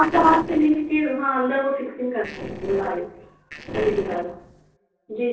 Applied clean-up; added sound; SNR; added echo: neural separator model SepFormer DNS4.